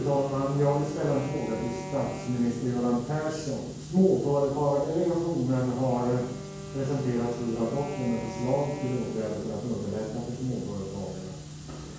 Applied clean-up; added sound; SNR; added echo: none; Wind instrument, woodwind instrument; 15 dB; reverberation time 0.6 s.